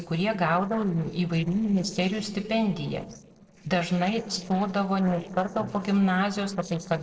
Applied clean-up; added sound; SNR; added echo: neural separator model SepFormer DNS4.